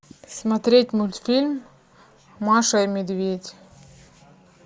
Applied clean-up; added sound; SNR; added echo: none; none; none; none.